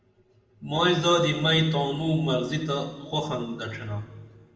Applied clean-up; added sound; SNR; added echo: none; none; none; reverberation time 2.0 s.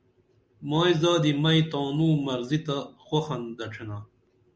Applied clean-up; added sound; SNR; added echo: none; none; none; none.